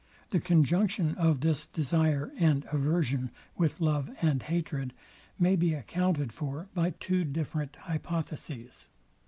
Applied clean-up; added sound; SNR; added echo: none; none; none; none.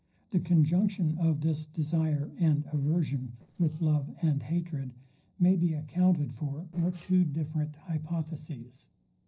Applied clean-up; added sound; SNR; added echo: neural separator model SepFormer DNS4.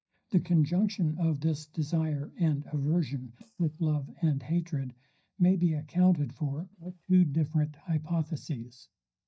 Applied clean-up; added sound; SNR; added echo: neural mask model DeepFilterNet 3.